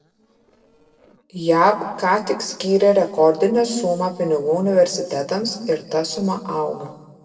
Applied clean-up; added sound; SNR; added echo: neural separator model SepFormer DNS4.